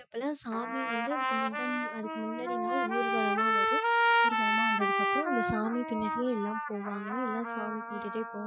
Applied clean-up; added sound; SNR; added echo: classical method Wiener filter.